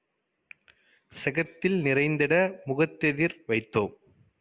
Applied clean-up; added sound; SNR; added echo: none; none; none; none.